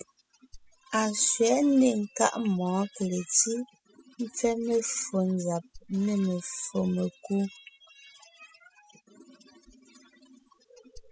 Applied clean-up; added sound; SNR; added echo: classical method spectral subtraction.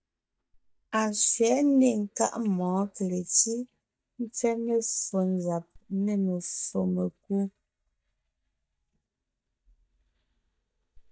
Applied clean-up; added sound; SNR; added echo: neural mask model DeepFilterNet 3.